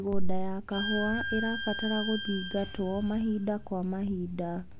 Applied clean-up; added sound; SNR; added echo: none; Bowed string instrument; 9 dB; none.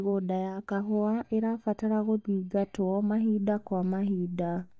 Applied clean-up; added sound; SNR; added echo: neural mask model DeepFilterNet 3.